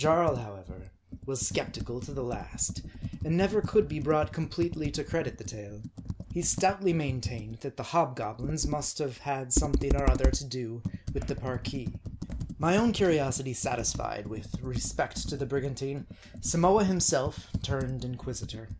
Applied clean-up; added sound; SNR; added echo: none; Computer keyboard; 5 dB; none.